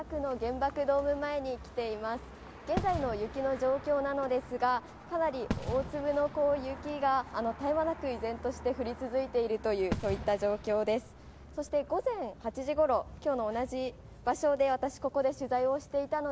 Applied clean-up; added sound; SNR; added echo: none; Fireworks; 11 dB; none.